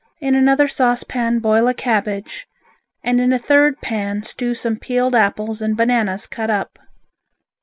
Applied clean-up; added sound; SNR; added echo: none; none; none; none.